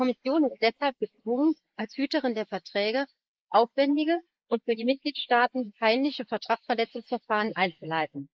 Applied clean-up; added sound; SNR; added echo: neural mask model Resemble Enhance denoiser.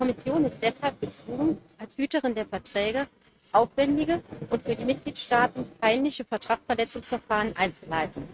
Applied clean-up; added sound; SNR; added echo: neural mask model RNNoise.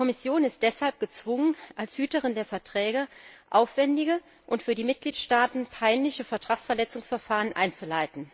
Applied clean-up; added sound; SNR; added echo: none; none; none; none.